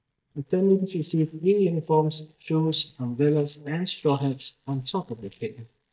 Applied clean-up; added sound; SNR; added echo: neural mask model DeepFilterNet 3.